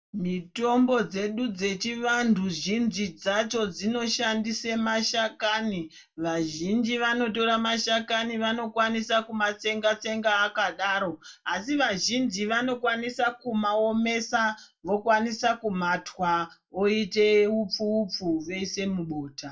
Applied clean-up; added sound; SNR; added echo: none; none; none; reverberation time 0.2 s.